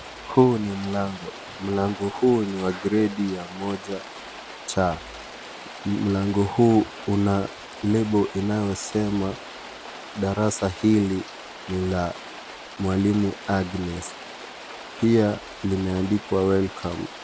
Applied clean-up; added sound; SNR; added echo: none; Rain; 15 dB; none.